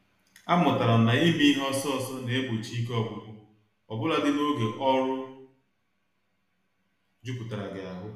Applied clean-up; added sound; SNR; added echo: none; none; none; reverberation time 0.8 s.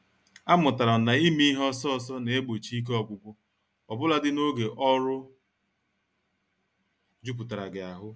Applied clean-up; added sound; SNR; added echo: none; none; none; none.